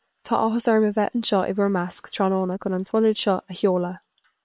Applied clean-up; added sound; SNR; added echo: neural separator model SepFormer WHAM!.